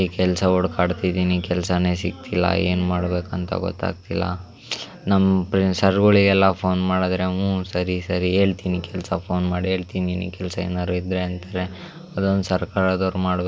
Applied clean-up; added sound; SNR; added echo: none; none; none; none.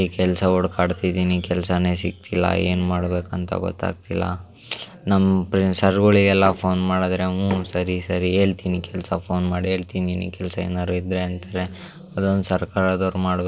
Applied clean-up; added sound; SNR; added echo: neural separator model SepFormer DNS4.